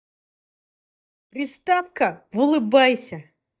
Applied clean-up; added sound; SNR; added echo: neural mask model DeepFilterNet 3.